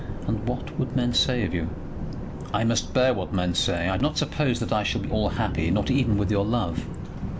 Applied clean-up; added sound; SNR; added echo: none; Thunder; 6 dB; none.